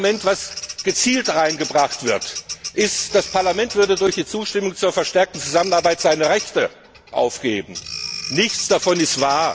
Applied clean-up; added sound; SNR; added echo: none; Bird vocalization, bird call, bird song; 12 dB; none.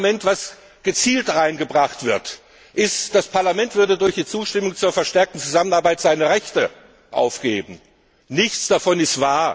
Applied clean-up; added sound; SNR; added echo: none; none; none; none.